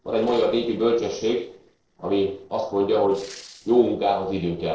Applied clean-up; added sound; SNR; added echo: neural separator model SepFormer DNS4.